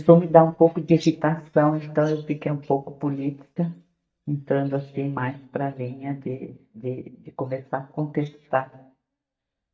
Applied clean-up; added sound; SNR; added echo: neural mask model DeepFilterNet 3.